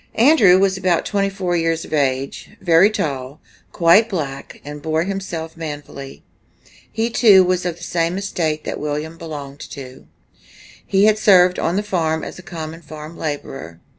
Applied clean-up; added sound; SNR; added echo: none; none; none; none.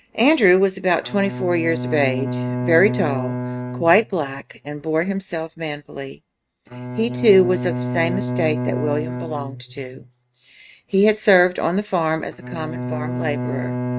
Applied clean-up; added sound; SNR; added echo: neural mask model RNNoise.